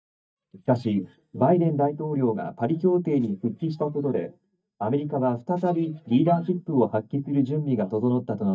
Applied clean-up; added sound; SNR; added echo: neural mask model DeepFilterNet 3.